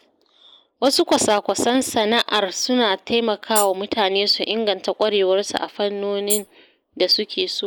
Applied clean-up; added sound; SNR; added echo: neural mask model Resemble Enhance denoiser.